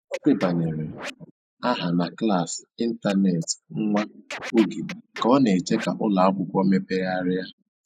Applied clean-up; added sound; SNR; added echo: neural mask model Resemble Enhance denoiser.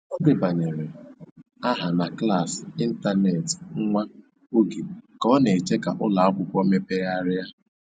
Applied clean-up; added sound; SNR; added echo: none; none; none; none.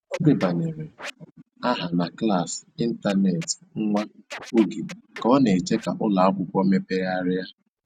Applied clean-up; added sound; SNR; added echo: neural mask model RNNoise.